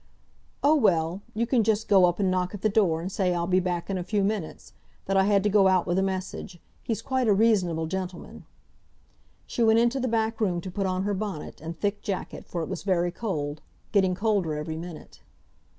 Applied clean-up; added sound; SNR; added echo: none; none; none; none.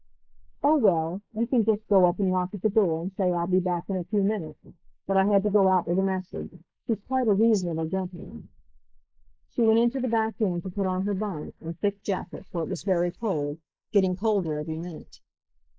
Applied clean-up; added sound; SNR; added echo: neural mask model Resemble Enhance denoiser.